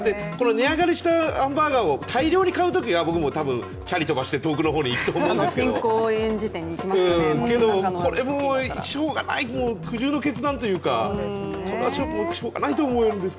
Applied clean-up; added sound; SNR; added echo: none; Musical instrument; 14 dB; none.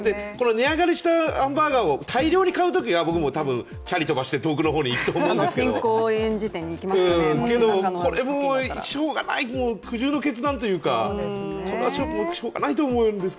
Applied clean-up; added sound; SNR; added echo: none; none; none; none.